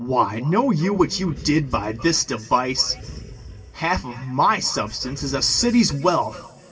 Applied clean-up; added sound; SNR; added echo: none; Animal; 18 dB; reverberation time 2.5 s.